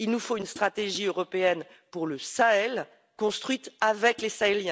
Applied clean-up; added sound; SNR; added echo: none; Hi-hat; 20 dB; none.